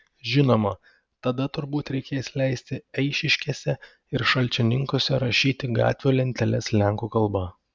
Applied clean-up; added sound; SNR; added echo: none; none; none; none.